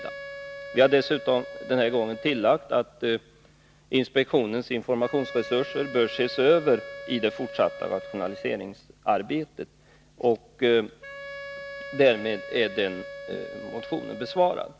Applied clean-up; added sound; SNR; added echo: none; Wind instrument, woodwind instrument; 14 dB; none.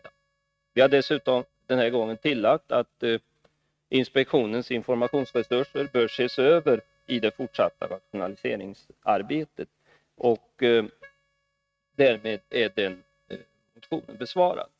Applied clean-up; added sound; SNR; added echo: neural mask model RNNoise.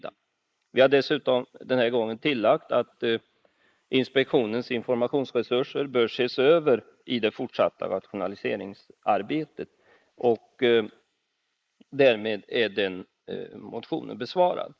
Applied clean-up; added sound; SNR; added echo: neural mask model Resemble Enhance denoiser.